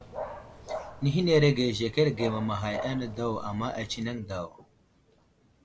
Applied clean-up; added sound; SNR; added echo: none; Dog; 12 dB; none.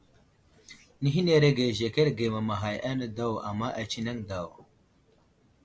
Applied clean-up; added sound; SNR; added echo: none; none; none; none.